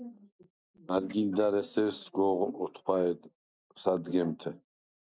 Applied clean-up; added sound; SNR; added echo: none; none; none; none.